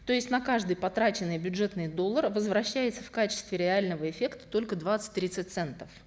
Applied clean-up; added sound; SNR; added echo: none; none; none; none.